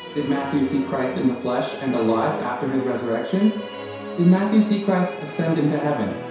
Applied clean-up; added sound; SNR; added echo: none; Musical instrument; 12 dB; reverberation time 0.7 s.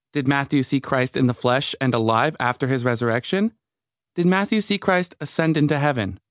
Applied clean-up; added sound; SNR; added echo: none; none; none; none.